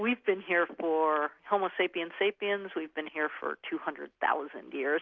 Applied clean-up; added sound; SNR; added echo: none; none; none; none.